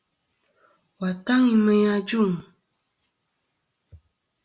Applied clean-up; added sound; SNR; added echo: none; none; none; none.